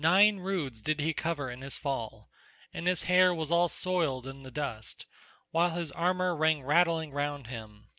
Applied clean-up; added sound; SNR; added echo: none; none; none; none.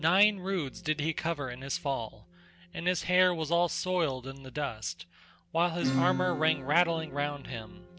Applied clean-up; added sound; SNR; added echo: none; Acoustic guitar / Strum; 9 dB; none.